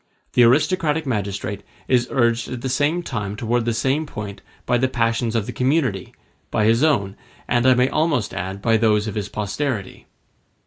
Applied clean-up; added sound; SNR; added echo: none; none; none; none.